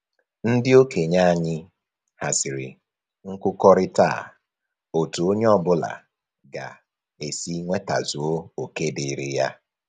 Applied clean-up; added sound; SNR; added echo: none; none; none; none.